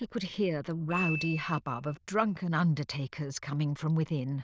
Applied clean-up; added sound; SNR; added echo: neural diffusion model UNIVERSE++.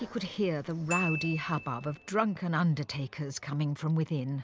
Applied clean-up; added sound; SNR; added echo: none; Glockenspiel; 11 dB; none.